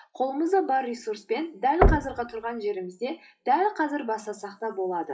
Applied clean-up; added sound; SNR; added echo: classical method WPE with log-MMSE.